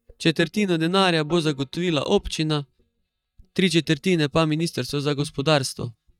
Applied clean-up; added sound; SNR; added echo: neural mask model DeepFilterNet 3.